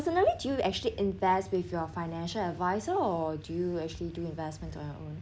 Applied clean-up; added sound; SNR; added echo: none; none; none; none.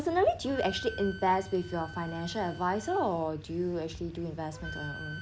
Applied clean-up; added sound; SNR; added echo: none; Wind instrument, woodwind instrument; 15 dB; none.